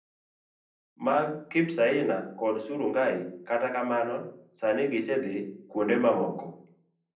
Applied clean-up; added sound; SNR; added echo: none; none; none; reverberation time 0.6 s.